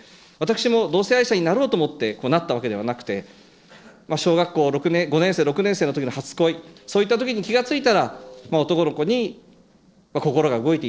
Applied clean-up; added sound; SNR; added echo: neural separator model SepFormer DNS4.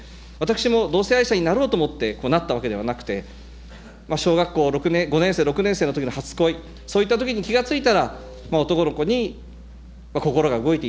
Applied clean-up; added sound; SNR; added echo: none; Musical instrument; 19 dB; none.